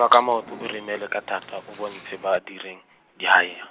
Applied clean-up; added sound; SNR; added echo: none; none; none; none.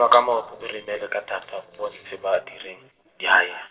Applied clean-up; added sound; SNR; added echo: neural separator model SepFormer DNS4.